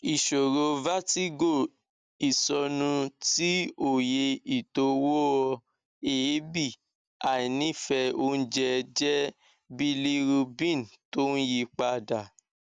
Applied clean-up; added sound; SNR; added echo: none; none; none; none.